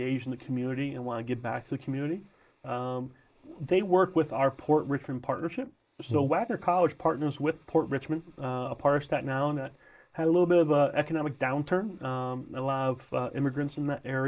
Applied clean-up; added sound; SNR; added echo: neural mask model Resemble Enhance denoiser.